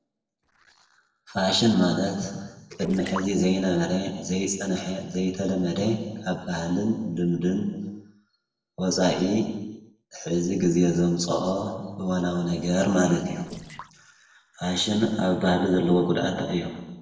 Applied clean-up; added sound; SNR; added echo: neural separator model SepFormer DNS4.